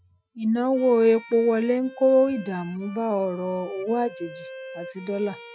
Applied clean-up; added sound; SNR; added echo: classical method Wiener filter.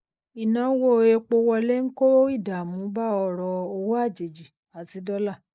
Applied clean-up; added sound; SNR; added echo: neural mask model Resemble Enhance denoiser.